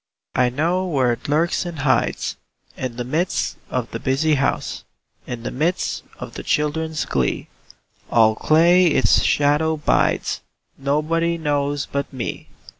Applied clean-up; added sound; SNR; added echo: none; none; none; none.